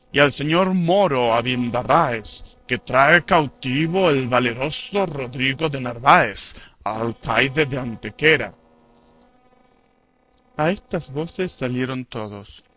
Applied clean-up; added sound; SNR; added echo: neural separator model SepFormer DNS4.